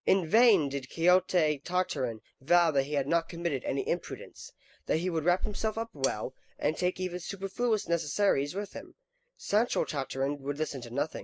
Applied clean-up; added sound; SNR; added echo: neural mask model Resemble Enhance denoiser.